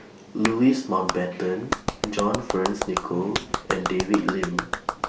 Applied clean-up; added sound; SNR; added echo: none; Clapping; 4 dB; none.